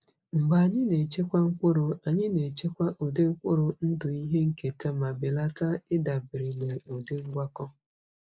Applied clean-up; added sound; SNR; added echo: neural mask model Resemble Enhance denoiser.